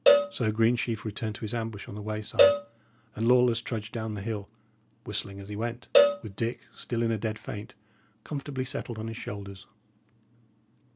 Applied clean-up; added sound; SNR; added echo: none; Cowbell; -3 dB; none.